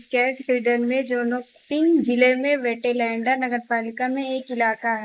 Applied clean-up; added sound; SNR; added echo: neural mask model Resemble Enhance denoiser.